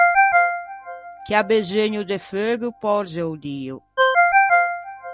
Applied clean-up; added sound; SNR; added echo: none; Ringtone; -4 dB; none.